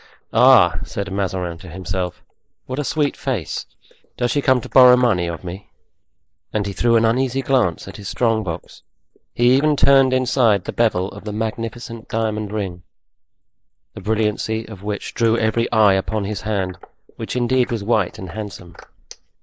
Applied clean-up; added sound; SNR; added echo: neural mask model Resemble Enhance denoiser.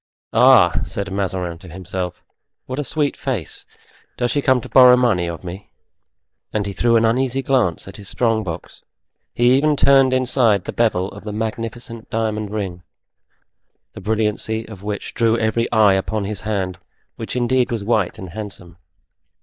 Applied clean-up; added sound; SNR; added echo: neural mask model DeepFilterNet 3.